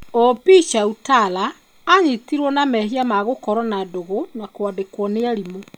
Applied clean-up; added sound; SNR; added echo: none; none; none; none.